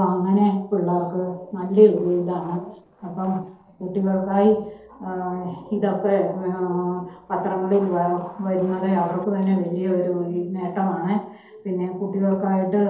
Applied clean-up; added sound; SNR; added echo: neural separator model SepFormer DNS4.